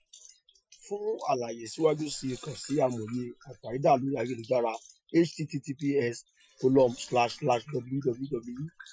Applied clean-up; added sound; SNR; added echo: classical method Wiener filter.